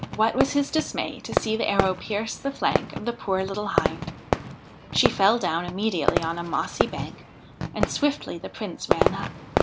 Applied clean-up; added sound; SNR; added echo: none; Fireworks; 1 dB; none.